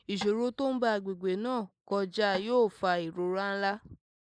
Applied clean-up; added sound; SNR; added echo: neural mask model Resemble Enhance denoiser.